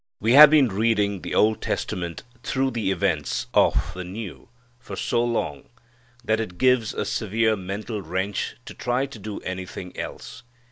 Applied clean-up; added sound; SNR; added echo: none; none; none; none.